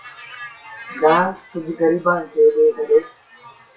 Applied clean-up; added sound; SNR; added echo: classical method WPE with log-MMSE.